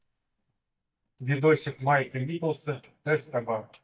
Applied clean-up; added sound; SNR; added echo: neural mask model DeepFilterNet 3.